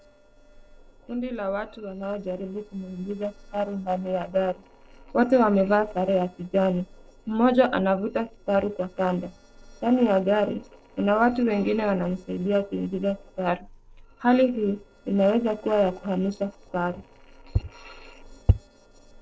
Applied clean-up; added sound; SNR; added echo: neural separator model SepFormer DNS4.